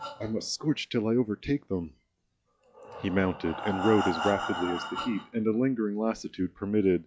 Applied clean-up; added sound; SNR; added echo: classical method log-MMSE.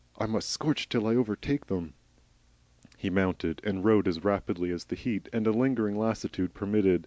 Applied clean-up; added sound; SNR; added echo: none; none; none; none.